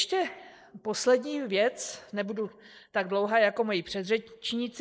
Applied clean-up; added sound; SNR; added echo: neural mask model Resemble Enhance denoiser.